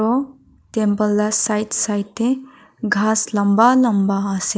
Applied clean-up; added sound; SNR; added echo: neural mask model Resemble Enhance denoiser.